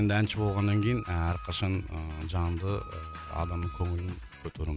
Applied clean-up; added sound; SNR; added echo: none; Wind instrument, woodwind instrument; 17 dB; none.